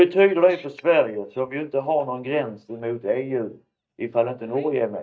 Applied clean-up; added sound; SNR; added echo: neural mask model DeepFilterNet 3.